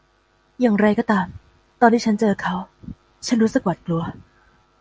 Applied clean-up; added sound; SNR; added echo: none; none; none; none.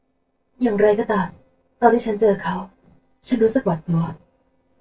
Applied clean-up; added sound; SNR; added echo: neural separator model SepFormer DNS4.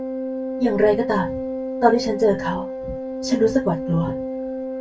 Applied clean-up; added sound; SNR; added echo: none; Organ; 5 dB; reverberation time 0.2 s.